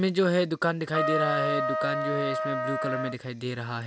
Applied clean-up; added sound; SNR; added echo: none; Trumpet; 1 dB; none.